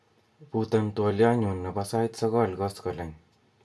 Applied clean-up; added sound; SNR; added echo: none; none; none; reverberation time 0.2 s.